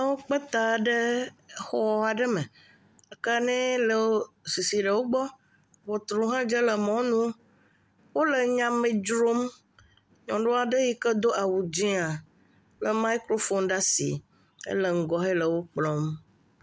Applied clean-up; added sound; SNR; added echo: none; none; none; none.